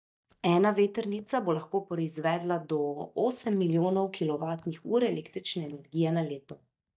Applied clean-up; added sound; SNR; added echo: neural mask model DeepFilterNet 3.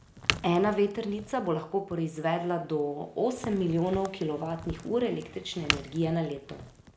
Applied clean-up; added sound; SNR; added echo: none; Crack; 10 dB; none.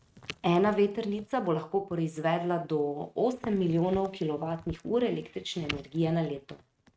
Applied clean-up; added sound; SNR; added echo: neural mask model RNNoise.